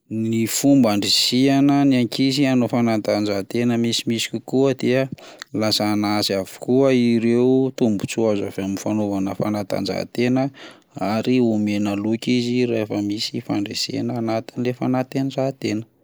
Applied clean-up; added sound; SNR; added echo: neural mask model Resemble Enhance denoiser.